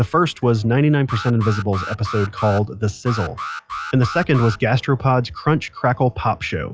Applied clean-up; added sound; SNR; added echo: classical method log-MMSE.